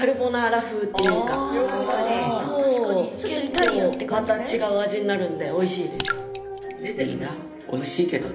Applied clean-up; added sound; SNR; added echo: none; Raindrop / Splash, splatter; 8 dB; reverberation time 0.8 s.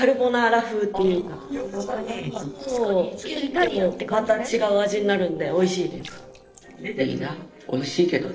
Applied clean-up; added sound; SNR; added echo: neural separator model SepFormer DNS4.